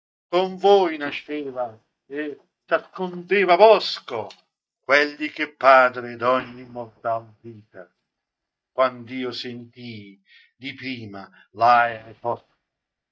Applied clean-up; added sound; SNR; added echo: neural mask model DeepFilterNet 3.